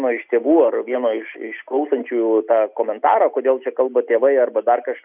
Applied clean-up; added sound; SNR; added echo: none; none; none; none.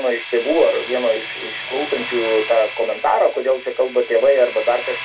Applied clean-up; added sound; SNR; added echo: none; Domestic sounds, home sounds; 11 dB; reverberation time 0.1 s.